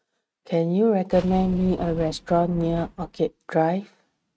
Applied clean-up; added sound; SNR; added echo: neural mask model RNNoise.